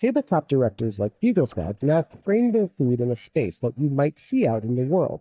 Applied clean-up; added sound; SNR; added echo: neural mask model DeepFilterNet 3.